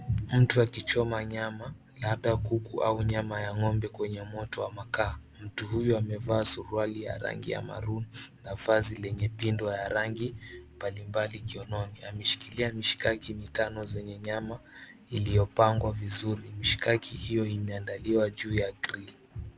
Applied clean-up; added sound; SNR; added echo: none; none; none; none.